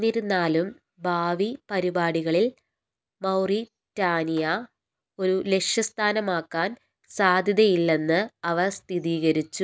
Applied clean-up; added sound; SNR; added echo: none; none; none; none.